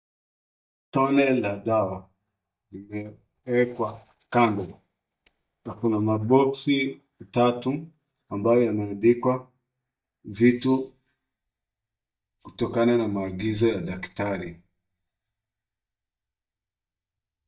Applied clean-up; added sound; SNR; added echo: neural mask model DeepFilterNet 3.